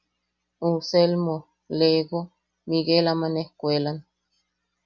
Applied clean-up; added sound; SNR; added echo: none; none; none; none.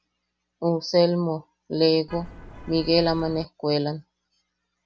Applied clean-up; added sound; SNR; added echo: none; Vehicle horn, car horn, honking; 15 dB; none.